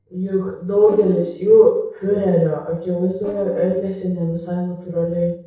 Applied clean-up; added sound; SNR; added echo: neural separator model SepFormer DNS4.